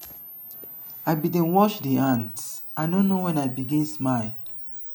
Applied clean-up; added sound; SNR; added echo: none; Camera; 11 dB; none.